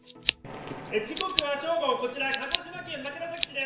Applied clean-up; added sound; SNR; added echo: none; Scissors; 4 dB; reverberation time 0.8 s.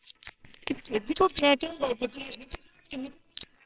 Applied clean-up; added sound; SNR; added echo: neural separator model SepFormer WHAMR!.